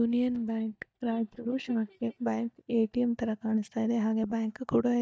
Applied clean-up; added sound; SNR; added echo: neural mask model DeepFilterNet 3.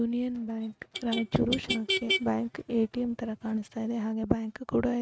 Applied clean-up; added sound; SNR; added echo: neural mask model RNNoise.